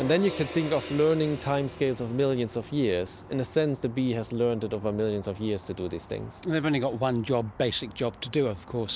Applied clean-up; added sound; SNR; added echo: none; Gong; 17 dB; none.